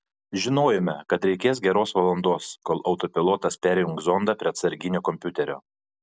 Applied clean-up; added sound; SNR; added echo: none; none; none; none.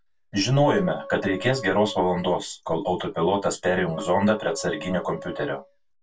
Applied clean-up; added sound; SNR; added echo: none; Wind instrument, woodwind instrument; 15 dB; reverberation time 0.1 s.